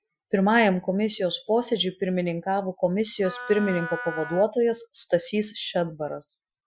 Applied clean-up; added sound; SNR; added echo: classical method Wiener filter.